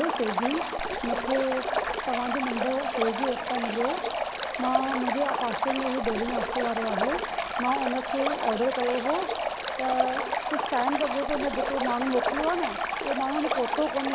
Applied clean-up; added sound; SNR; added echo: none; Stream; 0 dB; none.